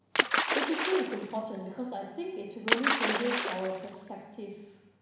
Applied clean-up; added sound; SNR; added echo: none; Splash, splatter; -3 dB; reverberation time 1.0 s.